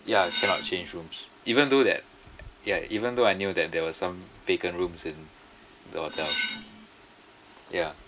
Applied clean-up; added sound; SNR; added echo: none; Cutlery, silverware; 4 dB; none.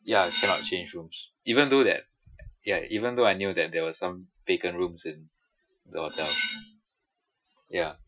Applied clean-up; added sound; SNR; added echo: classical method Wiener filter.